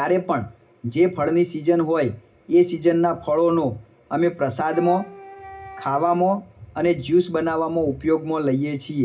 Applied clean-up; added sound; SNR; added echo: none; Wind instrument, woodwind instrument; 18 dB; reverberation time 0.4 s.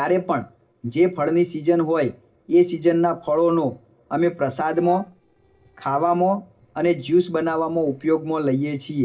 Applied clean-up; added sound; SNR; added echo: neural separator model SepFormer DNS4.